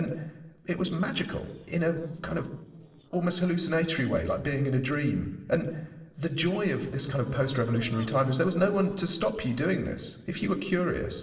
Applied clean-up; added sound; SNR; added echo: neural separator model SepFormer DNS4.